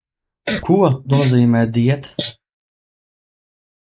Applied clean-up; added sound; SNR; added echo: neural mask model Resemble Enhance denoiser.